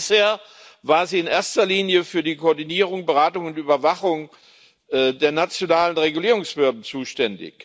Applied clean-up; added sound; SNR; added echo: none; none; none; none.